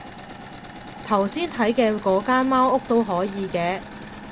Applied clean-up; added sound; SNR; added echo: none; Engine / Mechanisms; 15 dB; none.